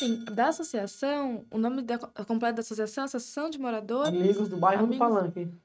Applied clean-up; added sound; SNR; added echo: neural mask model RNNoise.